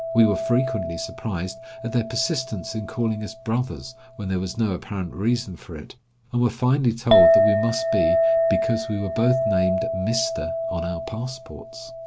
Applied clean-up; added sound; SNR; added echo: none; Chink, clink; 0 dB; none.